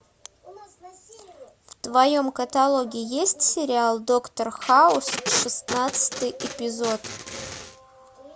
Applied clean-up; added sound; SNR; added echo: none; Packing tape, duct tape; 10 dB; none.